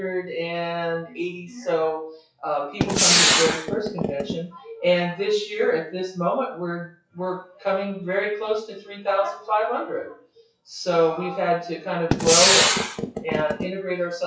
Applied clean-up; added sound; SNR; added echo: classical method WPE with log-MMSE.